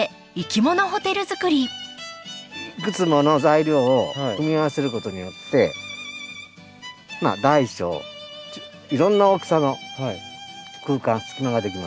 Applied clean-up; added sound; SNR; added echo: none; none; none; none.